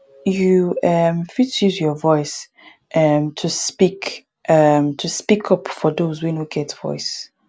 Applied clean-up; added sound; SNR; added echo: none; none; none; none.